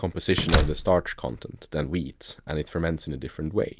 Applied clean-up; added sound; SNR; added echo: none; Slam; -1 dB; none.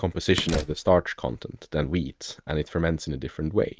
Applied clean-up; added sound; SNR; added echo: neural mask model RNNoise.